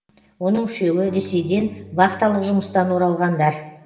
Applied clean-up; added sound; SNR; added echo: none; Electric guitar / Strum; 18 dB; reverberation time 0.9 s.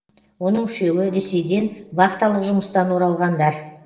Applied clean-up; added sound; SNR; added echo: neural separator model SepFormer DNS4.